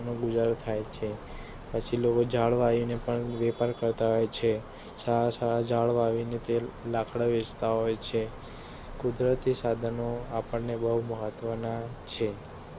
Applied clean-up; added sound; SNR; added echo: none; Bird vocalization, bird call, bird song; 17 dB; none.